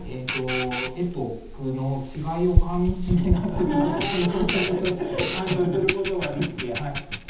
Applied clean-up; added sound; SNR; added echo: none; Camera; 2 dB; reverberation time 0.8 s.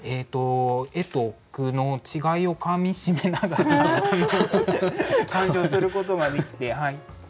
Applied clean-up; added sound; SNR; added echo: none; none; none; none.